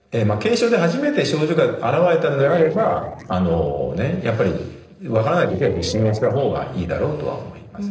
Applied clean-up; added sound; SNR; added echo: neural separator model SepFormer DNS4.